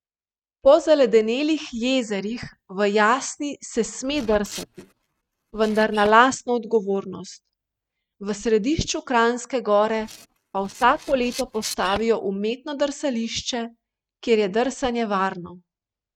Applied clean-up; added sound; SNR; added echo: neural mask model RNNoise.